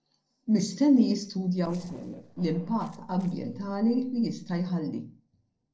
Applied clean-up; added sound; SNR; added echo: neural separator model SepFormer DNS4.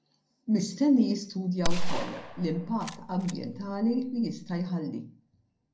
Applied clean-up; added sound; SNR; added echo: none; Gunshot, gunfire; 0 dB; reverberation time 0.2 s.